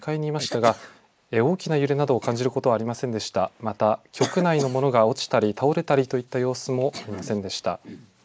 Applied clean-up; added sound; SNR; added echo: neural mask model Resemble Enhance denoiser.